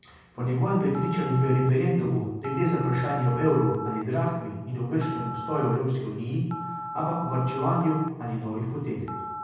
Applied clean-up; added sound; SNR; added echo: none; Telephone; 11 dB; reverberation time 1.1 s.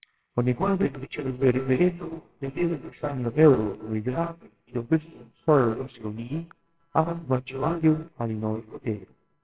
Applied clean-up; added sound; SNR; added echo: neural separator model SepFormer WHAMR!.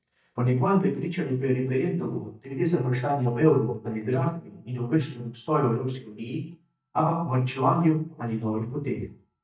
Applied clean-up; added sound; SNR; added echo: neural mask model DeepFilterNet 3.